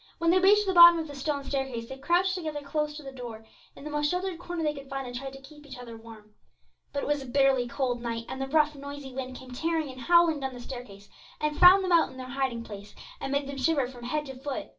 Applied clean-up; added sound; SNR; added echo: none; none; none; reverberation time 0.2 s.